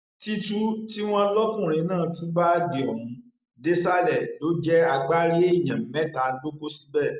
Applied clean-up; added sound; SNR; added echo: none; none; none; none.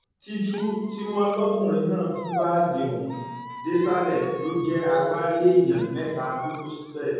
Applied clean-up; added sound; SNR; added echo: none; Squeak; 15 dB; reverberation time 1.3 s.